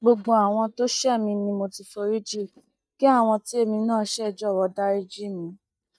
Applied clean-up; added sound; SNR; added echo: neural mask model DeepFilterNet 3.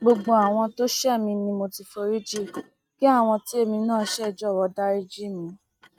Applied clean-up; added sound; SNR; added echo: neural mask model RNNoise.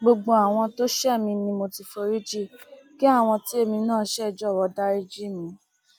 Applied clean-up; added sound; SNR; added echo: none; none; none; none.